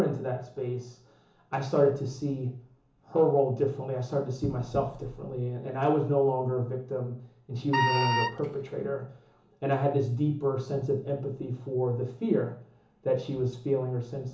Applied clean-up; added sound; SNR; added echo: none; Wind instrument, woodwind instrument; 0 dB; reverberation time 0.8 s.